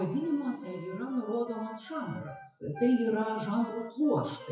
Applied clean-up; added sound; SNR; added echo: classical method WPE with log-MMSE.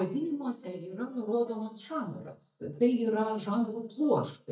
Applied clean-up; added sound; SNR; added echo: neural mask model DeepFilterNet 3.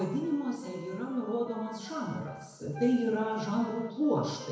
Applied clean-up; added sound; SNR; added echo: none; Wind instrument, woodwind instrument; 17 dB; reverberation time 1.0 s.